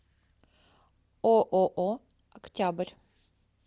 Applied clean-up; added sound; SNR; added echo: none; none; none; none.